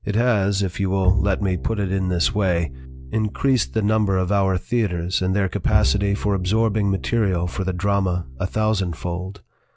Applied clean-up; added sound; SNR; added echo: none; Bowed string instrument; 7 dB; none.